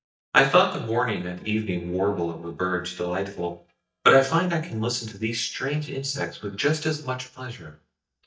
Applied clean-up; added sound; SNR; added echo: neural mask model DeepFilterNet 3.